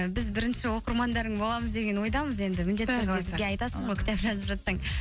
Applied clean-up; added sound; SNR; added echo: none; none; none; none.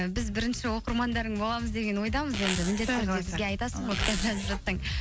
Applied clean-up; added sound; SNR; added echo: none; Zipper (clothing); 5 dB; none.